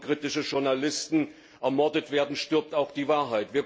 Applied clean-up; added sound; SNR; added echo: none; none; none; none.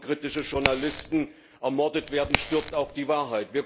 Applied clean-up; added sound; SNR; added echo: none; Crack; 4 dB; none.